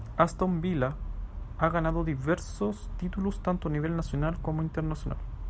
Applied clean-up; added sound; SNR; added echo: none; none; none; none.